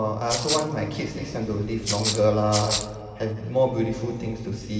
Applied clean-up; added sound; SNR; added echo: none; Rattle (instrument); 4 dB; reverberation time 2.4 s.